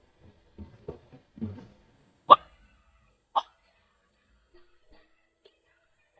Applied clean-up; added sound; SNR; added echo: neural mask model DeepFilterNet 3.